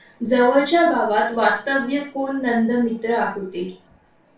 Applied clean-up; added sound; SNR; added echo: none; none; none; reverberation time 0.3 s.